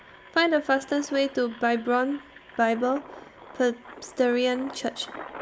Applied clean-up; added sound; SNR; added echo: none; Engine; 18 dB; none.